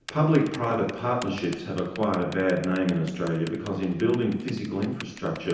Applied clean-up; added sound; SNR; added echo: none; Typing; 20 dB; reverberation time 0.9 s.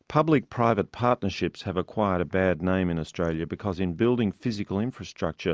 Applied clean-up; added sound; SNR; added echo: none; none; none; none.